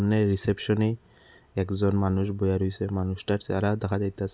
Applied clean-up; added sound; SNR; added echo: none; none; none; none.